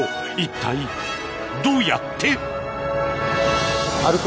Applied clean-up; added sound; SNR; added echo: none; none; none; none.